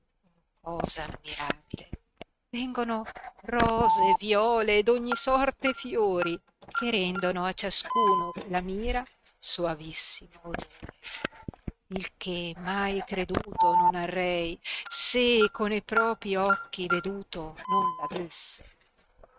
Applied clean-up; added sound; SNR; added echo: neural mask model RNNoise.